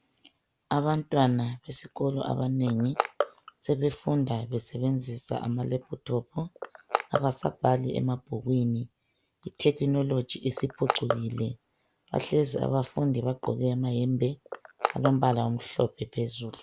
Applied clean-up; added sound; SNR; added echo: none; Crushing; 10 dB; none.